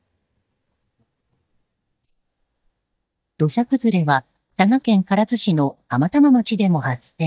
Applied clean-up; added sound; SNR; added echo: neural mask model DeepFilterNet 3.